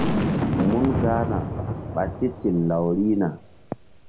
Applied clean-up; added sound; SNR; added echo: none; Boom; 2 dB; none.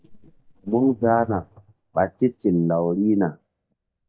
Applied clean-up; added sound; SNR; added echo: neural mask model DeepFilterNet 3.